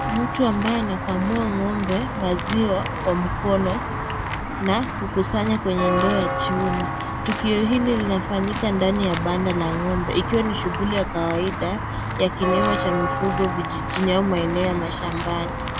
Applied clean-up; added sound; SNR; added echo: none; Walk, footsteps / Bell; 3 dB; none.